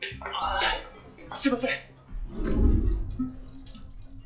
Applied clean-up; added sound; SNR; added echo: classical method log-MMSE.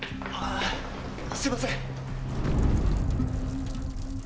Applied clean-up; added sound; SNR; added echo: none; Sink (filling or washing); 18 dB; none.